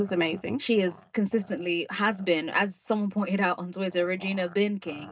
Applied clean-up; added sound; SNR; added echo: neural mask model DeepFilterNet 3.